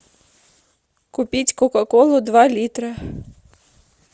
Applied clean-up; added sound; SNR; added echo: none; none; none; none.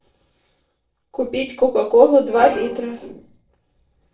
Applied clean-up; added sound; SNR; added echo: neural separator model SepFormer DNS4.